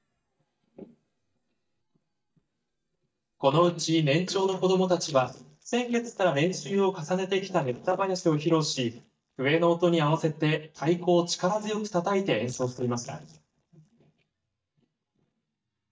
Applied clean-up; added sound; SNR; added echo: neural mask model DeepFilterNet 3.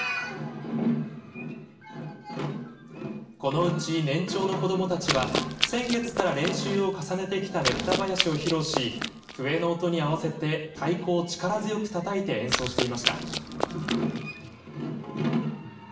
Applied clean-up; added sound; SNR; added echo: none; Run; 4 dB; reverberation time 0.7 s.